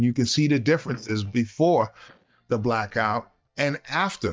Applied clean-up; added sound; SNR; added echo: neural mask model DeepFilterNet 3.